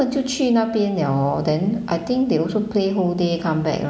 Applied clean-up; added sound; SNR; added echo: none; none; none; none.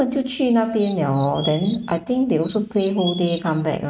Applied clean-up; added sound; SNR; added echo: neural mask model RNNoise.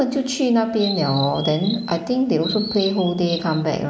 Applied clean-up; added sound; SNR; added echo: neural mask model Resemble Enhance denoiser.